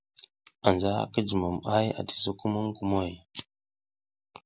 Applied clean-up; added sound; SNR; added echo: none; none; none; none.